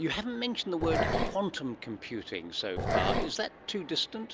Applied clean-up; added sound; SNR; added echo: none; Growling; -2 dB; none.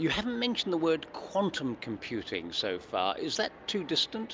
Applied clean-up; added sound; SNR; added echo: none; none; none; none.